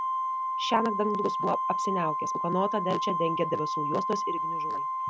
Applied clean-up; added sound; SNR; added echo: none; Organ; -1 dB; none.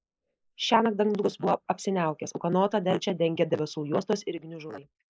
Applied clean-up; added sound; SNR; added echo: neural mask model Resemble Enhance denoiser.